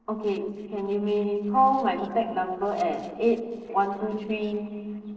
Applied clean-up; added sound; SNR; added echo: neural separator model SepFormer DNS4.